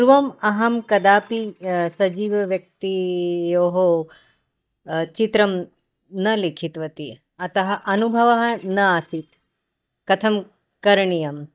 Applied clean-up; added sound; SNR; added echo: neural mask model DeepFilterNet 3.